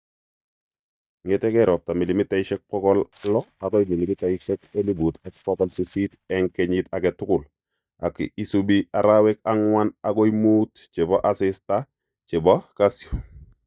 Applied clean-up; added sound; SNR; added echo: neural mask model DeepFilterNet 3.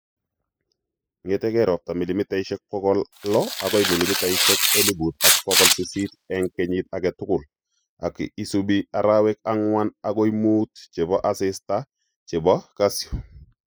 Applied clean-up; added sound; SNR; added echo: classical method spectral subtraction.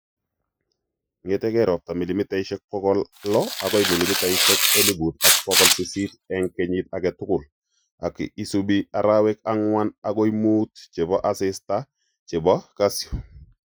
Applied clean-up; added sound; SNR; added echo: classical method Wiener filter.